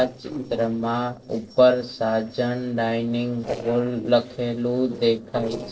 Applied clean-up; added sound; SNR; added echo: neural separator model SepFormer DNS4.